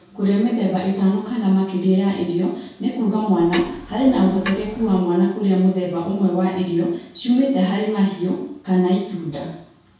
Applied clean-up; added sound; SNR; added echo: none; Clock; 11 dB; reverberation time 0.6 s.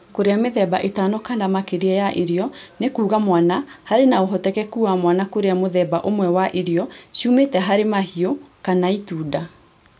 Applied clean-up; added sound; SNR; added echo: none; none; none; none.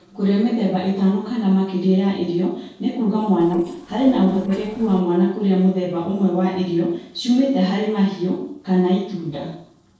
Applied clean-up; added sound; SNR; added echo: neural separator model SepFormer DNS4.